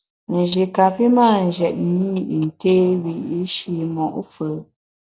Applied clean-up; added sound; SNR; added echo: none; none; none; none.